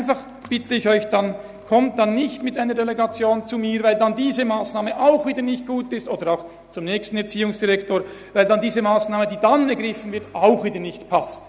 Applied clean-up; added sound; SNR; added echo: none; none; none; none.